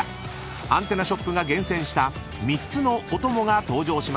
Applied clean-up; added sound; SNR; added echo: none; none; none; none.